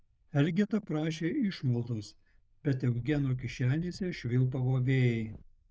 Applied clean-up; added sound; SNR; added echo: neural diffusion model UNIVERSE++.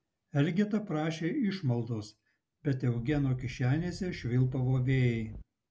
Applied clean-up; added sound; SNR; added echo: none; Wind; 16 dB; none.